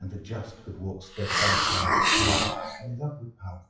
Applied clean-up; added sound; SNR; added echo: classical method WPE with log-MMSE.